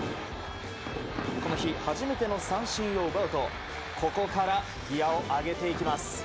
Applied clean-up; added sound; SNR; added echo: none; none; none; none.